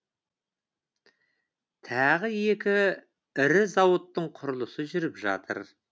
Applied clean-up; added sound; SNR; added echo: none; none; none; none.